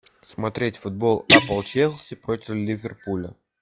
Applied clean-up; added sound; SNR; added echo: classical method log-MMSE.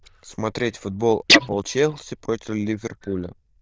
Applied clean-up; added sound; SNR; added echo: neural diffusion model UNIVERSE++.